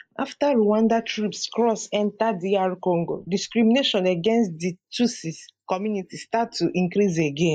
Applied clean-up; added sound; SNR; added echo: neural mask model Resemble Enhance denoiser.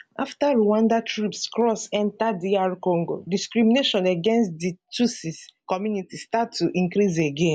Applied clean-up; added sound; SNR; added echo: none; none; none; none.